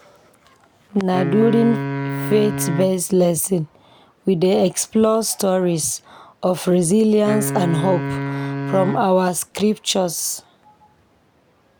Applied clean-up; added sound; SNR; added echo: none; Wind instrument, woodwind instrument; 6 dB; none.